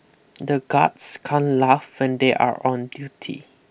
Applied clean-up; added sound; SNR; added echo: none; none; none; none.